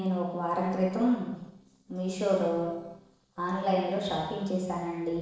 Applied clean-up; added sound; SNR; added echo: neural separator model SepFormer DNS4.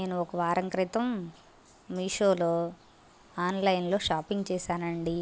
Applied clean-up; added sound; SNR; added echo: none; none; none; none.